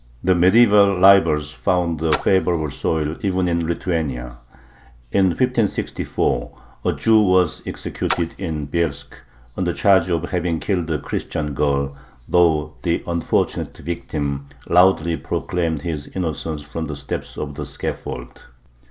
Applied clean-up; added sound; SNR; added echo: none; Splash, splatter; 12 dB; none.